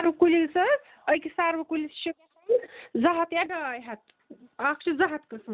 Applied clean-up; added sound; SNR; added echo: none; none; none; none.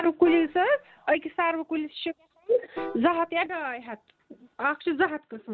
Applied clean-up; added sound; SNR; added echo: none; Piano; 16 dB; none.